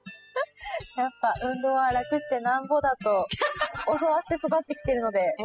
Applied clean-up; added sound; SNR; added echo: classical method spectral subtraction.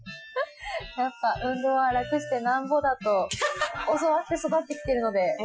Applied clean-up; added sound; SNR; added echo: classical method Wiener filter.